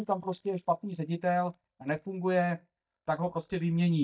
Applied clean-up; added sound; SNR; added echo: neural mask model DeepFilterNet 3.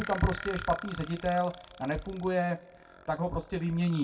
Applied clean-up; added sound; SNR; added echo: none; Burping, eructation; 14 dB; reverberation time 0.2 s.